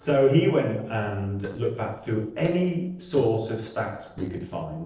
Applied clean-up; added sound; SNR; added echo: neural separator model SepFormer DNS4.